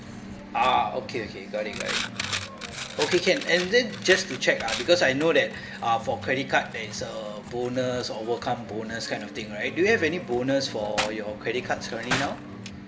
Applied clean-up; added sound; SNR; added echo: none; Coin (dropping); 9 dB; reverberation time 0.9 s.